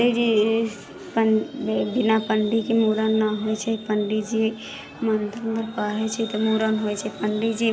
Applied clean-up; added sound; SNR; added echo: none; none; none; none.